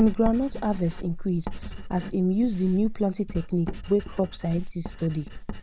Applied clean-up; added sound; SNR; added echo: none; Writing; 8 dB; none.